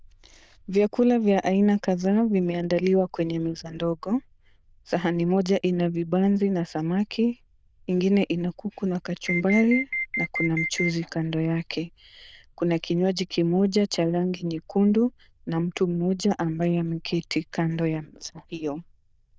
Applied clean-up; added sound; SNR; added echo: neural diffusion model UNIVERSE++.